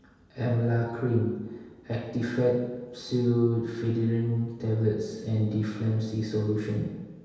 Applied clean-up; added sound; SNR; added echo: none; none; none; reverberation time 1.2 s.